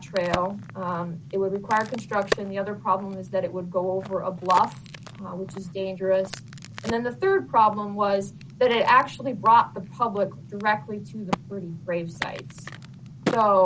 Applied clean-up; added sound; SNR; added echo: none; Crack; 13 dB; none.